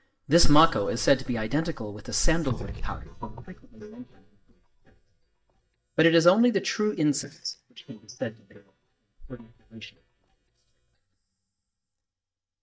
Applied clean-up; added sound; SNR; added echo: neural mask model DeepFilterNet 3.